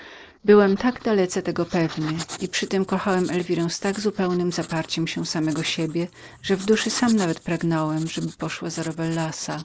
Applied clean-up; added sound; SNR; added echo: neural mask model Resemble Enhance denoiser.